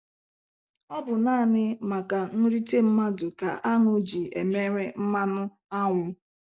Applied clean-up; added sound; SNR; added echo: none; none; none; none.